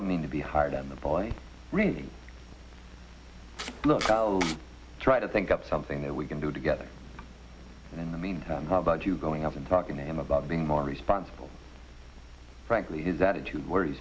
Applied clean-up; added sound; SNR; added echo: none; Domestic sounds, home sounds; 6 dB; none.